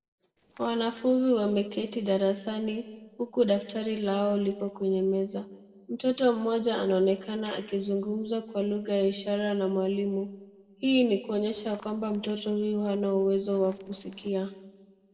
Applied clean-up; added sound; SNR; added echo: neural separator model SepFormer DNS4.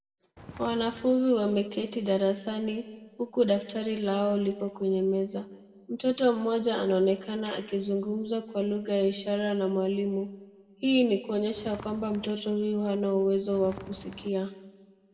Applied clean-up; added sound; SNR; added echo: none; Walk, footsteps; 17 dB; reverberation time 1.3 s.